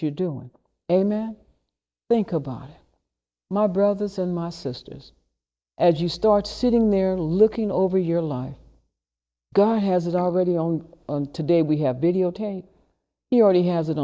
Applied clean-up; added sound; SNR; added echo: neural mask model DeepFilterNet 3.